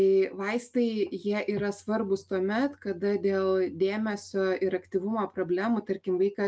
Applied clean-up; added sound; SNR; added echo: none; none; none; none.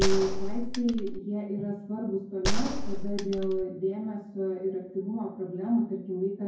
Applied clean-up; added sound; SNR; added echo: none; Gunshot, gunfire; -4 dB; reverberation time 0.9 s.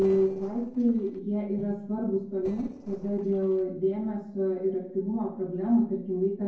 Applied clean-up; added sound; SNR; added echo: neural separator model SepFormer DNS4.